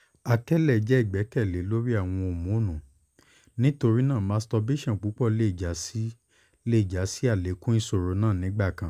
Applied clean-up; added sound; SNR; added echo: none; none; none; none.